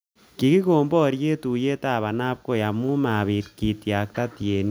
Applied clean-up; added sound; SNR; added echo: none; none; none; none.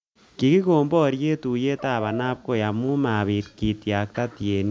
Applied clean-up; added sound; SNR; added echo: none; Dog; 19 dB; none.